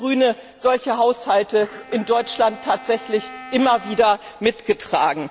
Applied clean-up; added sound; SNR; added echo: none; Wind instrument, woodwind instrument; 20 dB; none.